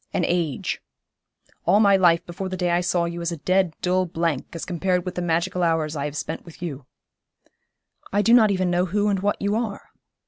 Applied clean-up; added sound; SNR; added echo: none; none; none; none.